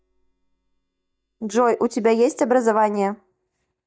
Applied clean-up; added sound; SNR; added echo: neural mask model DeepFilterNet 3.